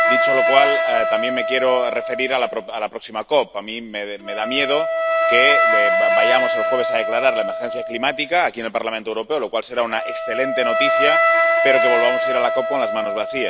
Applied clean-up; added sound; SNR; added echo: none; Wind instrument, woodwind instrument; -2 dB; none.